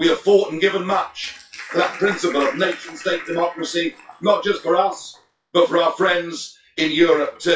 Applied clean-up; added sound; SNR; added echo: classical method WPE with log-MMSE.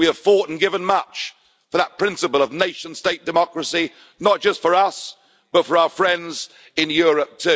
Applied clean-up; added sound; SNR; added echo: none; none; none; none.